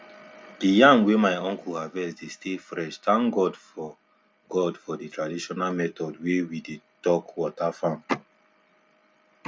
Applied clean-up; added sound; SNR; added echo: none; none; none; none.